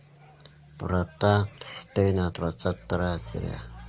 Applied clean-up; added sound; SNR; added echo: none; none; none; none.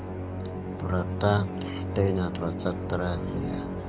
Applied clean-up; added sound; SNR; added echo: none; Musical instrument; 3 dB; none.